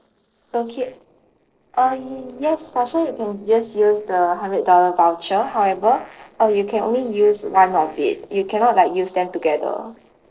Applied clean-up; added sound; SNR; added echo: neural separator model SepFormer DNS4.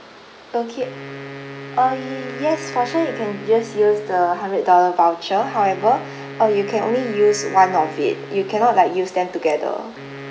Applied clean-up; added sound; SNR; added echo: none; Wind instrument, woodwind instrument; 15 dB; none.